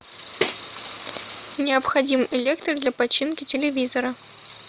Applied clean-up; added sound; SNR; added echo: none; Tambourine; 1 dB; none.